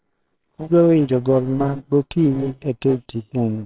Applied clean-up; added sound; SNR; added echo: neural separator model SepFormer WHAMR!.